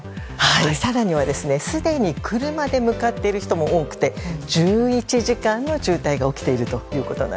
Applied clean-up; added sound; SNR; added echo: none; none; none; none.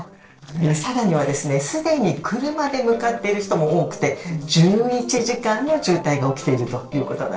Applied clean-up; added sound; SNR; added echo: neural separator model SepFormer DNS4.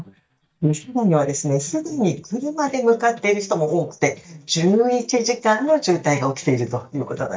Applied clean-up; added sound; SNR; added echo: neural mask model DeepFilterNet 3.